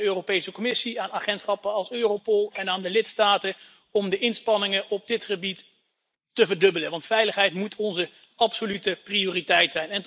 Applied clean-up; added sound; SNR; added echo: neural mask model Resemble Enhance denoiser.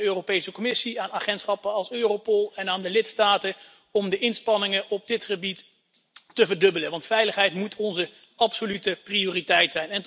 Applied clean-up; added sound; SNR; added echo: none; none; none; none.